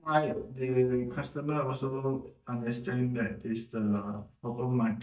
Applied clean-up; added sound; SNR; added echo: neural mask model DeepFilterNet 3.